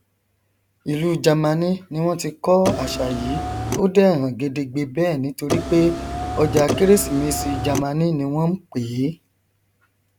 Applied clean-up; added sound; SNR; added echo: none; Car; 4 dB; none.